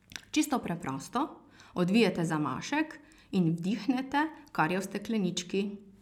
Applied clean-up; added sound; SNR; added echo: none; none; none; none.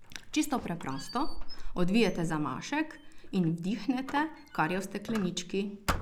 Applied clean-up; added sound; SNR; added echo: none; Squeak; 4 dB; none.